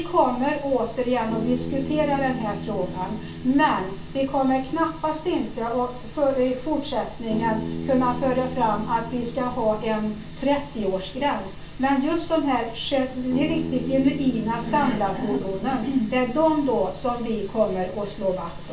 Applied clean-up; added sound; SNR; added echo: none; Bass guitar; 11 dB; reverberation time 0.3 s.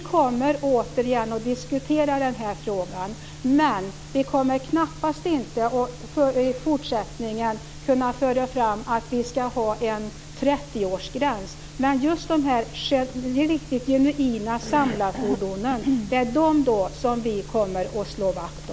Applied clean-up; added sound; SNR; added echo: none; none; none; none.